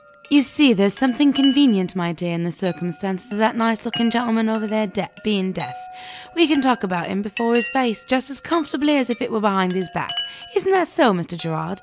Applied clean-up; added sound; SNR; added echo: none; Chime; 16 dB; none.